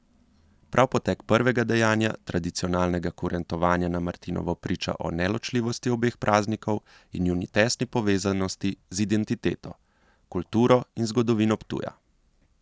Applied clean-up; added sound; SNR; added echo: none; none; none; none.